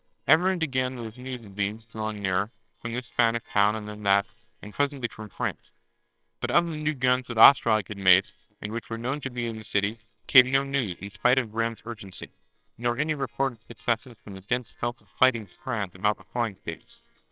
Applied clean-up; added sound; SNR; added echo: neural separator model SepFormer WHAMR!.